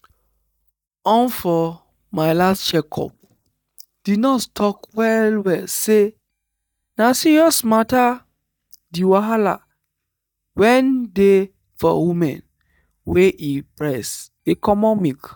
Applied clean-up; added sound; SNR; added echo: neural mask model DeepFilterNet 3.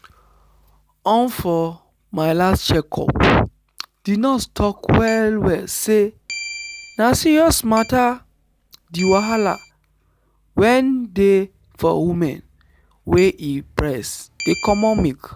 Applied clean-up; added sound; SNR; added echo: none; Keyboard (musical); 15 dB; none.